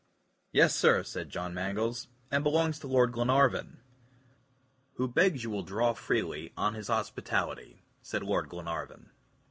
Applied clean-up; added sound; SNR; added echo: none; none; none; none.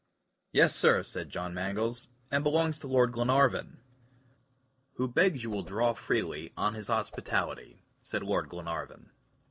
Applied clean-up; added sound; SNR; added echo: neural separator model SepFormer DNS4.